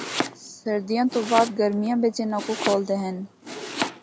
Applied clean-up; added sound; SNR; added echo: none; Domestic sounds, home sounds; 8 dB; none.